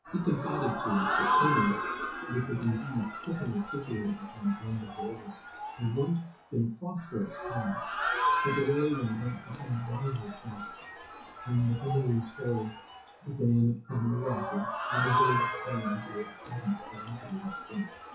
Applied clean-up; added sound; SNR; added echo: classical method WPE with log-MMSE.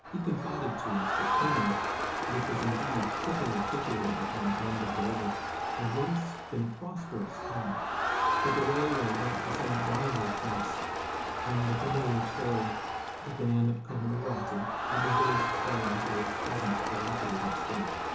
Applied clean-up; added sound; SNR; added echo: none; Crowd; -1 dB; reverberation time 0.8 s.